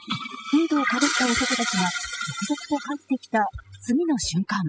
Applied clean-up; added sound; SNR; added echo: classical method spectral subtraction.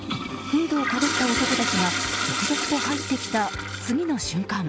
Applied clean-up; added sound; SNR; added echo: none; Toilet flush; 2 dB; none.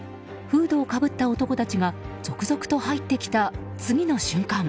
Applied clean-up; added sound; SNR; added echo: none; none; none; none.